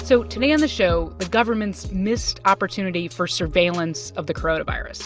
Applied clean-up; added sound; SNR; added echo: none; none; none; none.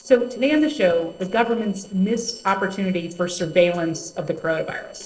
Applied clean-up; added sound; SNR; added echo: neural separator model SepFormer DNS4.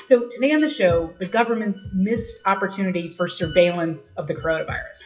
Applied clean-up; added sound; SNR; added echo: classical method WPE with log-MMSE.